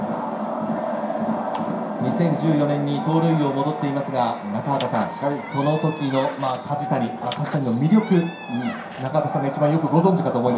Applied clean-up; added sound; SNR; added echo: none; Squeak; 15 dB; reverberation time 0.5 s.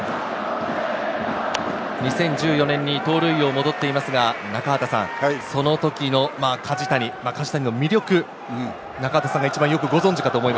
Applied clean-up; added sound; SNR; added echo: none; none; none; none.